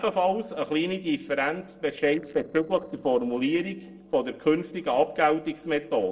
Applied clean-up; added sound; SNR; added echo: neural separator model SepFormer DNS4.